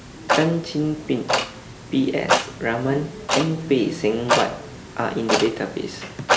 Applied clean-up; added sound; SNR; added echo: none; Clock; 2 dB; none.